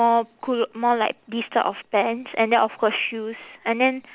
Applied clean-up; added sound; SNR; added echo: none; none; none; none.